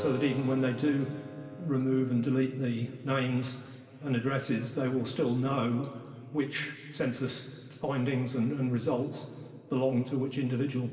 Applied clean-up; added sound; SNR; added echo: none; Keyboard (musical); 18 dB; reverberation time 2.7 s.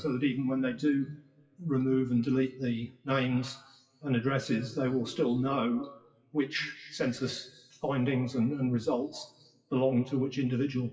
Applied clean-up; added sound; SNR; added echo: classical method WPE with log-MMSE.